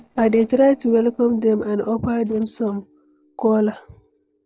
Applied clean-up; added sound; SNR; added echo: neural separator model SepFormer DNS4.